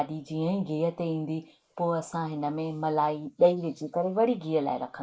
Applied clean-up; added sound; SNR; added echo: neural mask model Resemble Enhance denoiser.